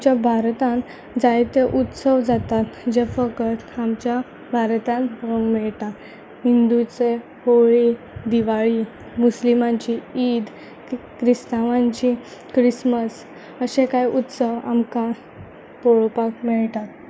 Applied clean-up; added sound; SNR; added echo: none; none; none; none.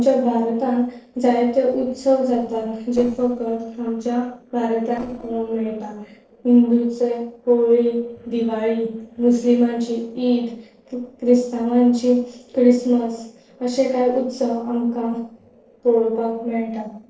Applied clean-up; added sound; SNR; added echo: neural separator model SepFormer DNS4.